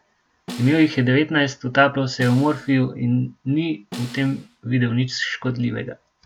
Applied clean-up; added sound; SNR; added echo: none; Snare drum; 18 dB; none.